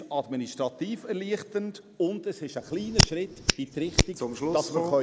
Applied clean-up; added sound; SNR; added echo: none; Hands; -2 dB; none.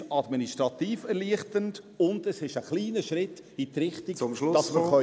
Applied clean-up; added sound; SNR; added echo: none; none; none; none.